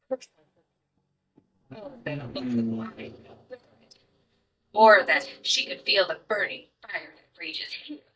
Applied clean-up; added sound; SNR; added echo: neural mask model DeepFilterNet 3.